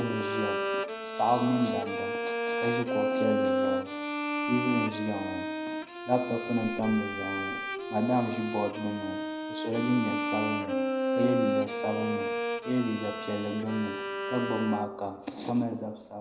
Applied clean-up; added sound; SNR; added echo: none; Bowed string instrument; 1 dB; reverberation time 0.7 s.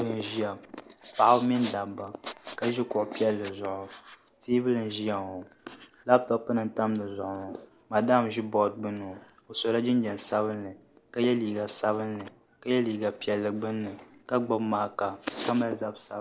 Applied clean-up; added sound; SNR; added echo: none; none; none; none.